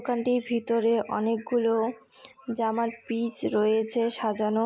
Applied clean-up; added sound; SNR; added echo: none; none; none; none.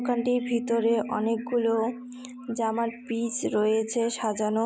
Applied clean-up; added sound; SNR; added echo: none; Piano; 10 dB; none.